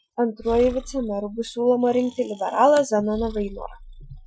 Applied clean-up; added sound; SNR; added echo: classical method Wiener filter.